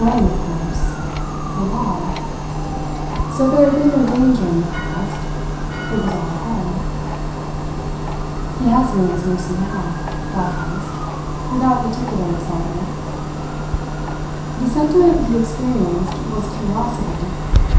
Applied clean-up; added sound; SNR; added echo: none; Clock; 1 dB; reverberation time 0.7 s.